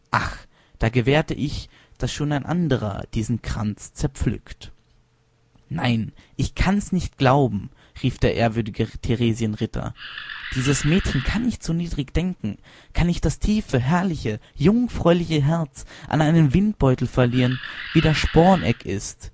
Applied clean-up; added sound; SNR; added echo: none; Animal; 12 dB; none.